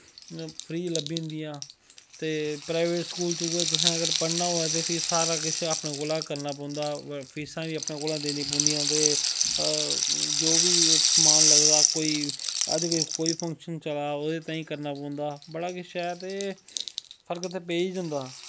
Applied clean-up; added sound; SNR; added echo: none; Rattle (instrument); -3 dB; none.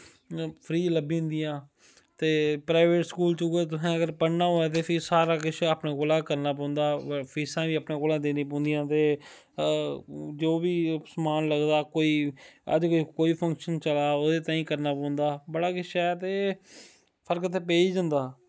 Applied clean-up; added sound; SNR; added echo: none; none; none; none.